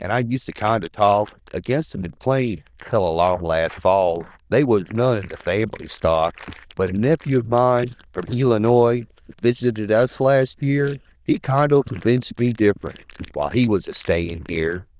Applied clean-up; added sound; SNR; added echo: neural diffusion model UNIVERSE++.